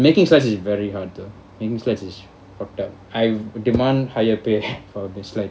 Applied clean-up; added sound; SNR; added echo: none; none; none; none.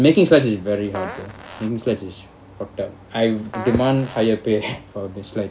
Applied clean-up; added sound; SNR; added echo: none; Fart; 16 dB; none.